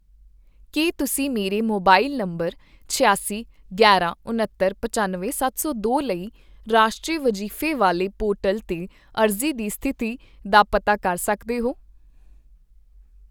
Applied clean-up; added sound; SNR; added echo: none; none; none; none.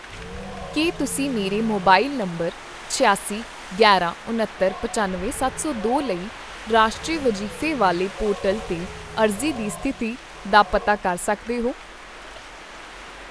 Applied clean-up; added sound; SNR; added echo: none; Wind; 13 dB; none.